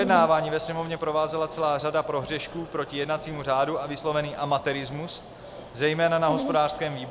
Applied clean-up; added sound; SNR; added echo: none; Dog; 13 dB; none.